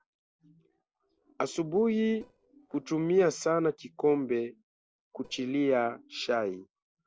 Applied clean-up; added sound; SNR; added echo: neural separator model SepFormer DNS4.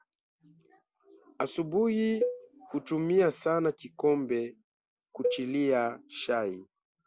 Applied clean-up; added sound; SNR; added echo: none; Cowbell; 7 dB; none.